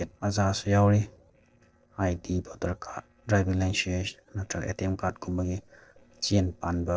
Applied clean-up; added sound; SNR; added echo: neural separator model SepFormer DNS4.